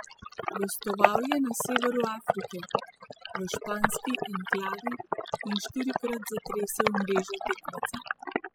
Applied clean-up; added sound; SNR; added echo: classical method spectral subtraction.